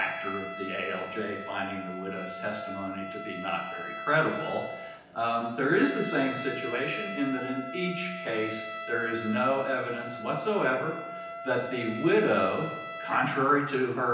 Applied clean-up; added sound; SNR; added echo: none; Trumpet; 9 dB; reverberation time 0.9 s.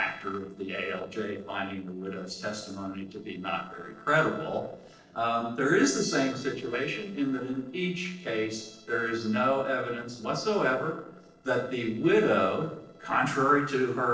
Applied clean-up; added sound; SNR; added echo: neural separator model SepFormer DNS4.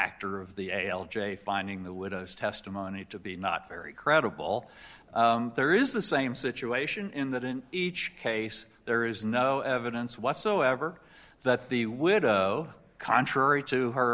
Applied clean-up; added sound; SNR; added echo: none; none; none; none.